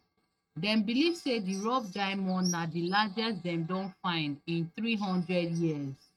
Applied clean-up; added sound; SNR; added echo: neural mask model RNNoise.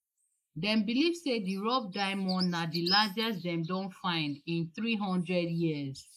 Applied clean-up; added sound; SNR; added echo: neural mask model Resemble Enhance denoiser.